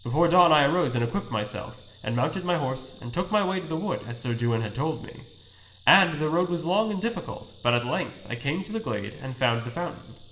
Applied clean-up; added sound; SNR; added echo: none; Insect; 19 dB; reverberation time 0.8 s.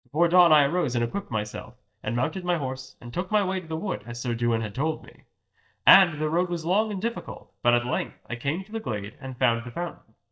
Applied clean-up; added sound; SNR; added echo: neural mask model DeepFilterNet 3.